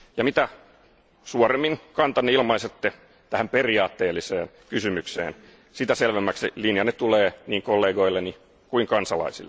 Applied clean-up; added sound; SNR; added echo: none; none; none; none.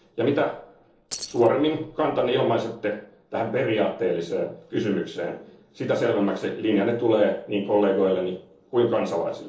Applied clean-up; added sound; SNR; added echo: neural separator model SepFormer DNS4.